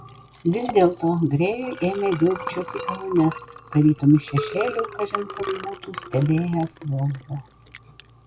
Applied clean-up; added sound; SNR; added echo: none; Liquid; 12 dB; none.